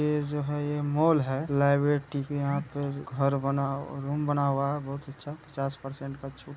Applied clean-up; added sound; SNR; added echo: none; none; none; none.